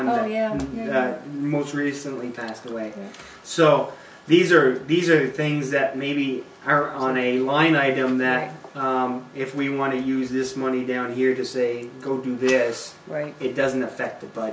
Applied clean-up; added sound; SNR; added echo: none; none; none; none.